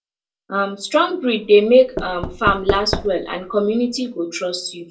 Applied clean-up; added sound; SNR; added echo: none; Knock / Wood; 9 dB; reverberation time 0.2 s.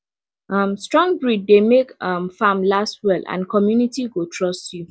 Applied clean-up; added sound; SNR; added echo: none; none; none; none.